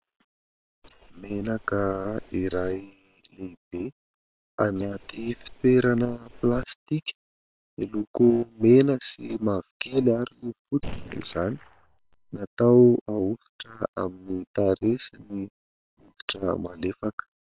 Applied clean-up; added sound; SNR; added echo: neural separator model SepFormer WHAM!.